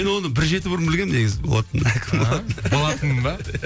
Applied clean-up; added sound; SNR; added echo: none; none; none; none.